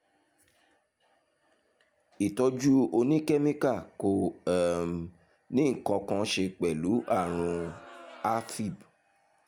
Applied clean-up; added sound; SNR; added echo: none; Crowd; 19 dB; none.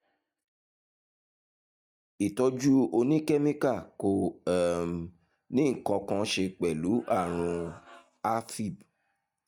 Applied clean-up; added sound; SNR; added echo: neural mask model DeepFilterNet 3.